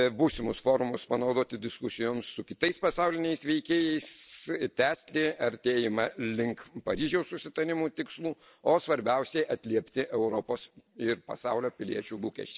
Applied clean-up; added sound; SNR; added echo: none; none; none; none.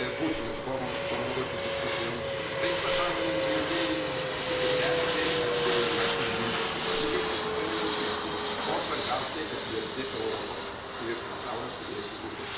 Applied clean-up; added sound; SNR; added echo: none; Fixed-wing aircraft, airplane; -5 dB; reverberation time 0.6 s.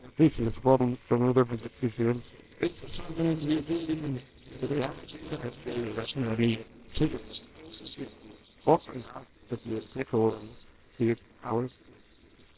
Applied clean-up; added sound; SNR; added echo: neural separator model SepFormer WHAMR!.